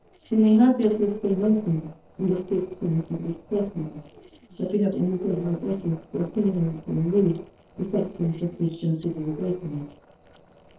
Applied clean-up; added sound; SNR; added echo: neural separator model SepFormer DNS4.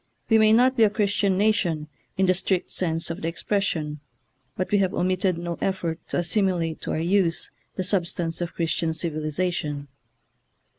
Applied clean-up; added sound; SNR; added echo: none; none; none; none.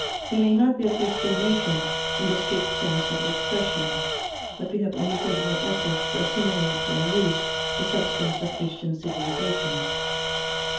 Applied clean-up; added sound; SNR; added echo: none; Tools; 1 dB; reverberation time 0.5 s.